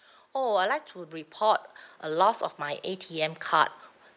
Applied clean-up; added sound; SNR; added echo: none; none; none; none.